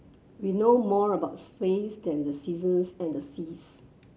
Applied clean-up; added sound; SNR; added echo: none; none; none; none.